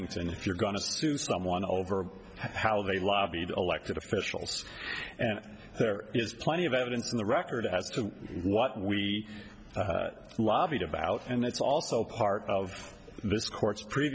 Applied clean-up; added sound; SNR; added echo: none; none; none; none.